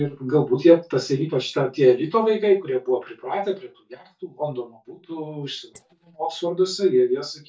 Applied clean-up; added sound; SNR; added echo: neural mask model DeepFilterNet 3.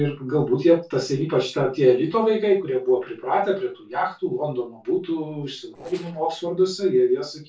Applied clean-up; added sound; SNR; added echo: neural separator model SepFormer DNS4.